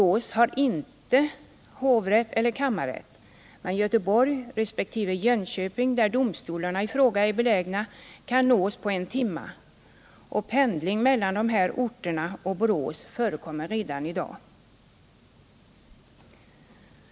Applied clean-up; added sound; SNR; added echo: none; none; none; none.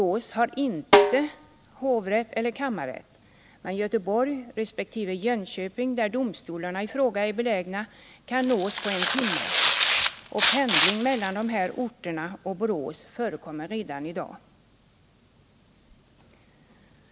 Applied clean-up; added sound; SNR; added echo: none; Snare drum + Tearing; -5 dB; none.